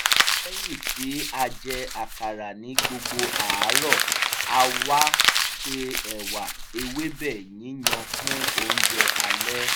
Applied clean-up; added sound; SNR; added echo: none; Crumpling, crinkling; -5 dB; none.